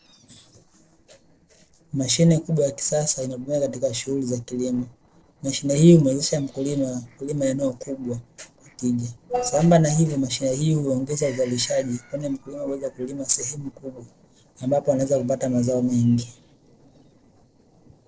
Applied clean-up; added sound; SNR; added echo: neural separator model SepFormer DNS4.